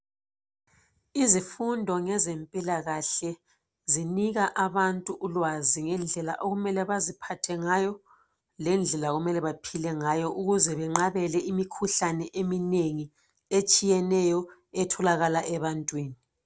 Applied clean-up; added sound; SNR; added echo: none; none; none; none.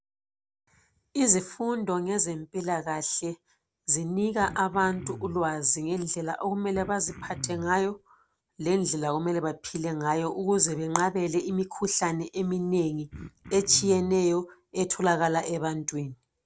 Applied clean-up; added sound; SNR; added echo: none; Cough; 16 dB; none.